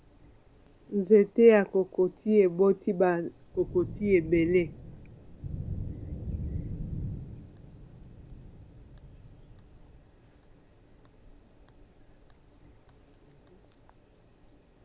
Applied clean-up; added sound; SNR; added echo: none; Thunder / Rain; 13 dB; none.